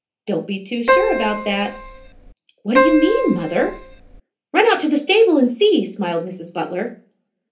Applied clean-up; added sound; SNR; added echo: none; Keyboard (musical); 1 dB; reverberation time 0.3 s.